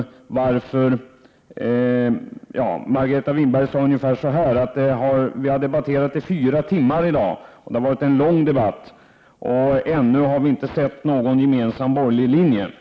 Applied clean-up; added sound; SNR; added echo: none; none; none; none.